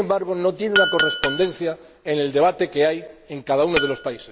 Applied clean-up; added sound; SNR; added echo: none; Chink, clink; 6 dB; none.